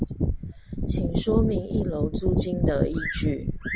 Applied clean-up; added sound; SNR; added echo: none; Bird vocalization, bird call, bird song; 16 dB; none.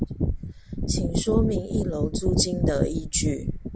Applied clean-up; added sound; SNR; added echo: none; none; none; none.